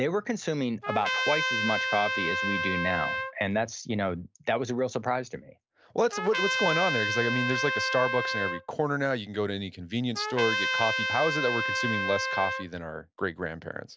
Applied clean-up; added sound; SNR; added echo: none; Trumpet; 0 dB; none.